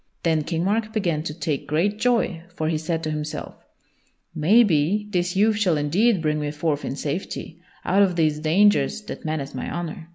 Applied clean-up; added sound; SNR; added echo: none; none; none; none.